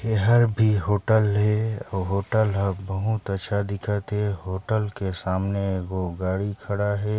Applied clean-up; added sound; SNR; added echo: none; none; none; none.